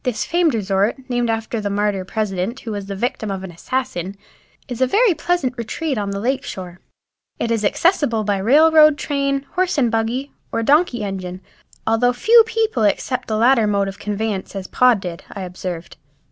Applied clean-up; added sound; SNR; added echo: none; none; none; none.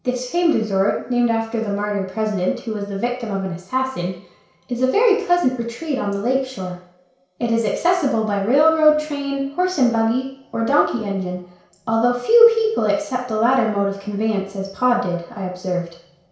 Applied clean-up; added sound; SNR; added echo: none; none; none; reverberation time 0.6 s.